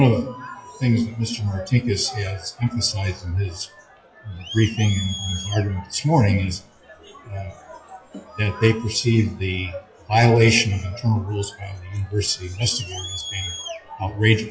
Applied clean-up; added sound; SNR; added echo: classical method WPE with log-MMSE.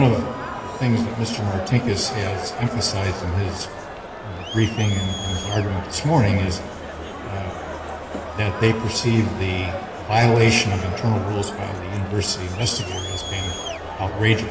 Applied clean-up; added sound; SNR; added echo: none; Crowd; 9 dB; reverberation time 1.9 s.